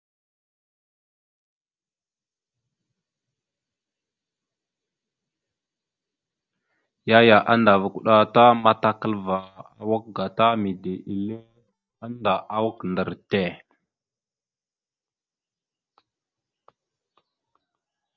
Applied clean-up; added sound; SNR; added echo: neural mask model DeepFilterNet 3.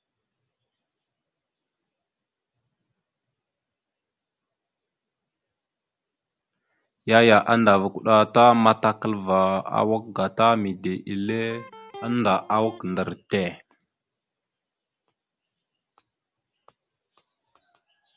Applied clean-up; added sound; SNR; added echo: none; Electric guitar; 19 dB; none.